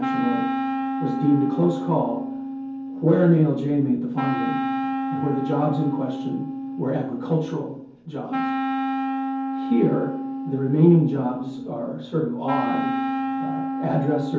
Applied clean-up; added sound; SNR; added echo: none; Wind instrument, woodwind instrument; 4 dB; reverberation time 0.6 s.